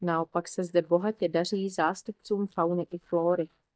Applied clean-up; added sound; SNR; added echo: neural mask model DeepFilterNet 3.